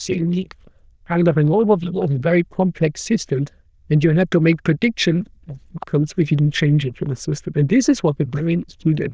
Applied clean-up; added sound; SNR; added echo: neural diffusion model UNIVERSE++.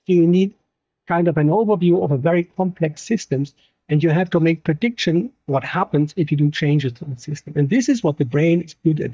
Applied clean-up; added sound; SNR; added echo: neural mask model DeepFilterNet 3.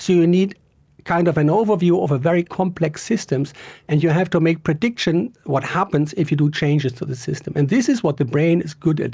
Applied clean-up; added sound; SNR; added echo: none; none; none; none.